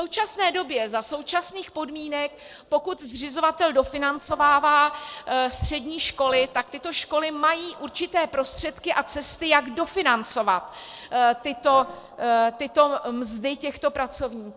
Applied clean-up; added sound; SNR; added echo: neural separator model SepFormer DNS4.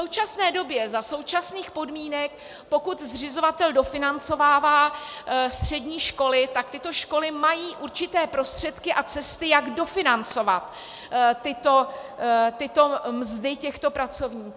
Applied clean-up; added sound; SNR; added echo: none; none; none; none.